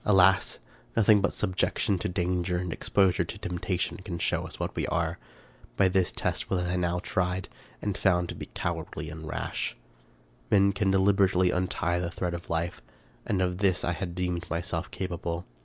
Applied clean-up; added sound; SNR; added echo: none; none; none; none.